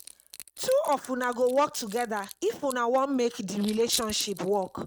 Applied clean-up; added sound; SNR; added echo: neural mask model RNNoise.